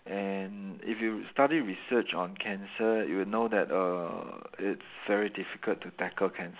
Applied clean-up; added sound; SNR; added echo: none; none; none; none.